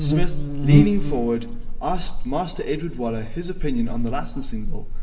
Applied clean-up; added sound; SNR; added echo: none; Buzz; -5 dB; reverberation time 2.4 s.